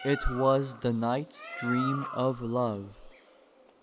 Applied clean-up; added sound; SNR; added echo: none; Bird; 11 dB; none.